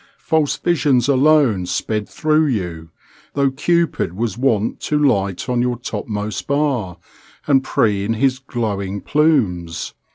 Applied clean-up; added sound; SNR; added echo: none; none; none; none.